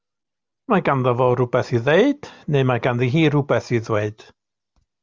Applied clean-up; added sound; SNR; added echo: none; none; none; none.